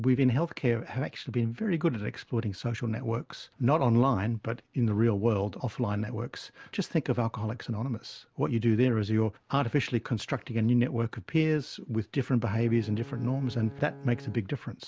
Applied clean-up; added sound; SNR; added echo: none; Bowed string instrument; 17 dB; none.